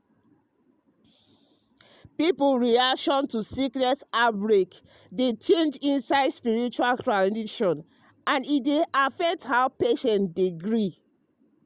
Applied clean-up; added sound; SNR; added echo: none; none; none; none.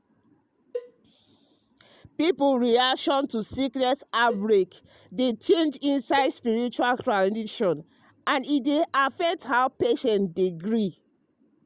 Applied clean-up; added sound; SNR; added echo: none; Cowbell; 16 dB; none.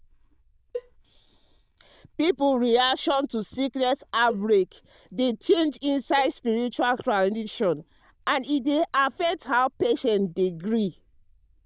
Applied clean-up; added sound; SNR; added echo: neural diffusion model UNIVERSE++.